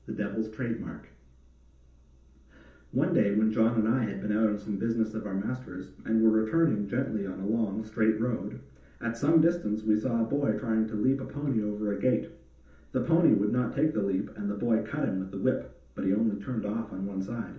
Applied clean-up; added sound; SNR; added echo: none; none; none; reverberation time 0.6 s.